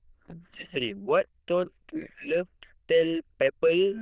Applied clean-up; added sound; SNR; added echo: neural diffusion model UNIVERSE++.